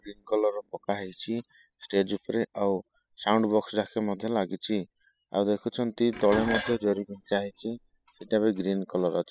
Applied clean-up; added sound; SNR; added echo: classical method spectral subtraction.